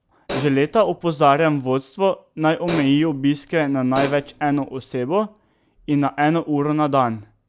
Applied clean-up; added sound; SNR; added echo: none; Hi-hat; 13 dB; none.